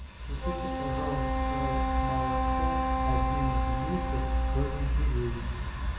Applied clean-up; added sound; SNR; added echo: none; Wind instrument, woodwind instrument; 4 dB; reverberation time 0.8 s.